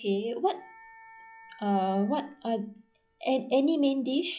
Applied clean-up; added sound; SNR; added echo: classical method log-MMSE.